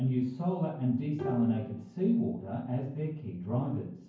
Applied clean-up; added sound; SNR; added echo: none; Bowed string instrument; 14 dB; reverberation time 0.9 s.